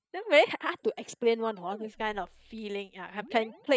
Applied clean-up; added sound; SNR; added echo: neural mask model DeepFilterNet 3.